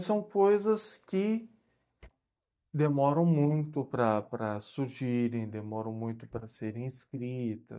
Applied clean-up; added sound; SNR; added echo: neural mask model DeepFilterNet 3.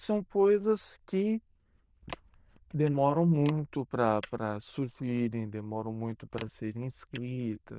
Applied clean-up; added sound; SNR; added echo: neural diffusion model UNIVERSE++.